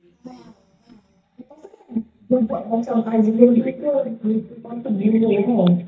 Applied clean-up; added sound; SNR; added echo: neural mask model DeepFilterNet 3.